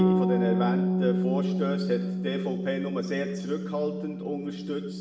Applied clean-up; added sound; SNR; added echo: none; Bass guitar; -4 dB; reverberation time 1.0 s.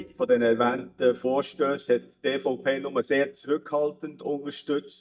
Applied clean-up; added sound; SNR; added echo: neural mask model DeepFilterNet 3.